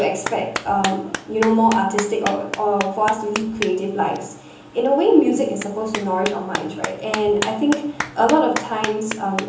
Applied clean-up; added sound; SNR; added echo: none; Clapping; 10 dB; reverberation time 0.6 s.